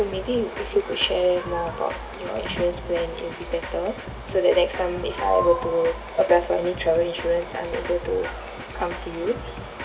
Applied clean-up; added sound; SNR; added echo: none; Drum kit; 12 dB; none.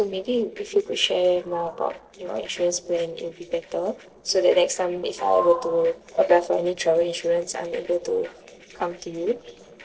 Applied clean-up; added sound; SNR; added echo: neural separator model SepFormer DNS4.